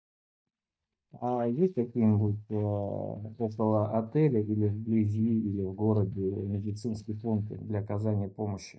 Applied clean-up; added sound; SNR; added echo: neural mask model DeepFilterNet 3.